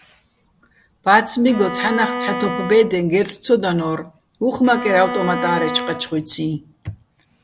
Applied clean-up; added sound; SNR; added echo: none; Bowed string instrument; 6 dB; none.